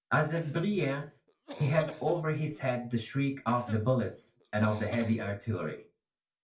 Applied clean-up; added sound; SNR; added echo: none; Cough; 17 dB; reverberation time 0.2 s.